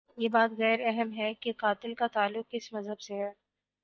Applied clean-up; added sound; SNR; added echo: neural mask model DeepFilterNet 3.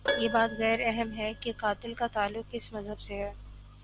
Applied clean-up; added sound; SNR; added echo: none; Keyboard (musical); 7 dB; none.